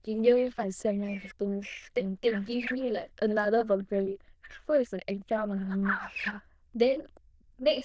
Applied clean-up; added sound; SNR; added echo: neural diffusion model UNIVERSE++.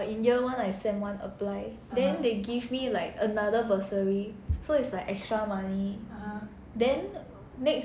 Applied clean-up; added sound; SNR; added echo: none; none; none; none.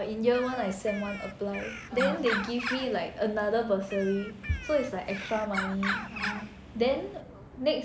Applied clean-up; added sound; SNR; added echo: none; Bird; 8 dB; none.